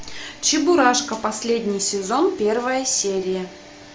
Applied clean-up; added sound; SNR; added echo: none; none; none; none.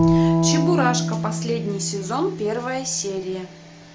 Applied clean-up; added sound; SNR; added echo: none; Bowed string instrument; -2 dB; none.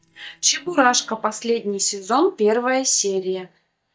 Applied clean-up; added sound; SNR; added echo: neural mask model DeepFilterNet 3.